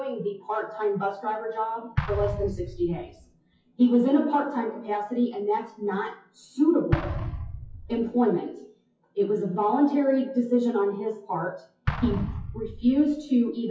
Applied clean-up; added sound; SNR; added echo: classical method WPE with log-MMSE.